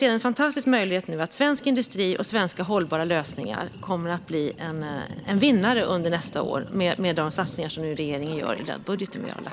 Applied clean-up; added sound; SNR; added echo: none; Sink (filling or washing); 16 dB; none.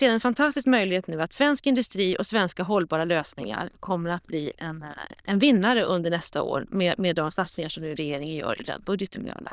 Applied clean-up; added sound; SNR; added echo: neural diffusion model UNIVERSE++.